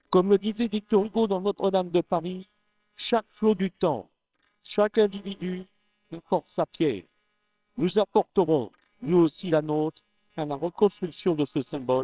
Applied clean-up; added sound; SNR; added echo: neural separator model SepFormer WHAMR!.